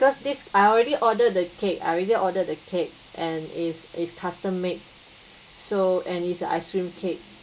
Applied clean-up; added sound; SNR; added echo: none; none; none; none.